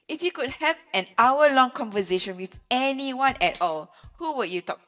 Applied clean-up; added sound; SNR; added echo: neural mask model DeepFilterNet 3.